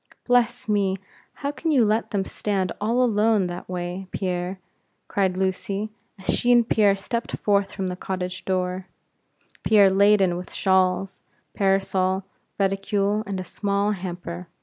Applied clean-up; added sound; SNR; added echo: none; none; none; none.